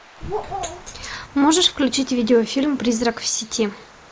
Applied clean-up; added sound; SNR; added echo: neural mask model Resemble Enhance denoiser.